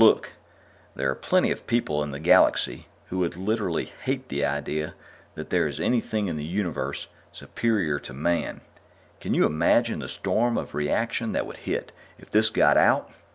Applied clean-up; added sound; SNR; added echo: none; none; none; none.